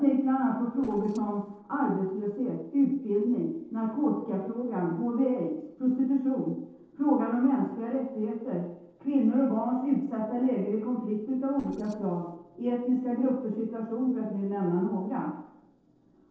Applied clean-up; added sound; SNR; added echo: neural separator model SepFormer DNS4.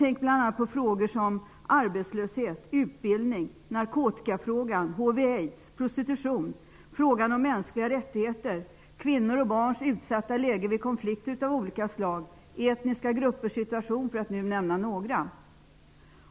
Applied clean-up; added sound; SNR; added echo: none; none; none; none.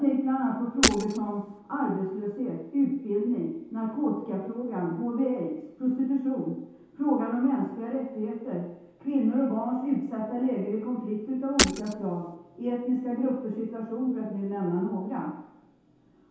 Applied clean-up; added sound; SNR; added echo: none; Shatter; -1 dB; reverberation time 0.8 s.